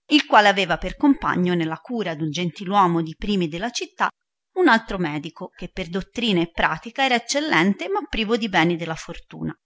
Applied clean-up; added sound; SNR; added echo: none; none; none; none.